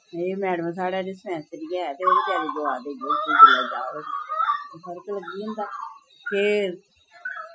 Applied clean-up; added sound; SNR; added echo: classical method Wiener filter.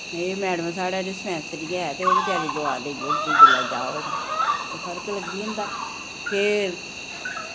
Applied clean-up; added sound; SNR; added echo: none; Cricket; -4 dB; none.